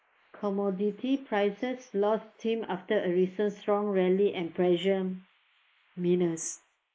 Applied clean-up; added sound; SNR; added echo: neural mask model Resemble Enhance denoiser.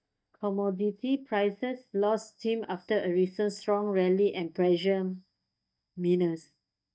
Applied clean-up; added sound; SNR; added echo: neural mask model DeepFilterNet 3.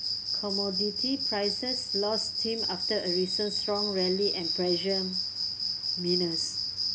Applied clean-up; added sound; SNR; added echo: none; Cricket; -1 dB; none.